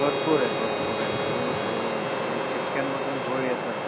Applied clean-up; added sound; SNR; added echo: none; Harmonica + Wind; -3 dB; none.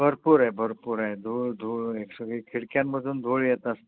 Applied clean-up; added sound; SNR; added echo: none; none; none; none.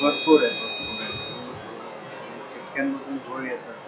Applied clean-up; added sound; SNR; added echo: classical method log-MMSE.